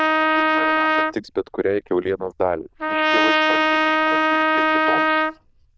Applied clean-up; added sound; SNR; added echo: neural diffusion model UNIVERSE++.